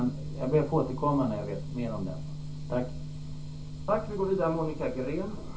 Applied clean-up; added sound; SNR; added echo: none; none; none; reverberation time 0.2 s.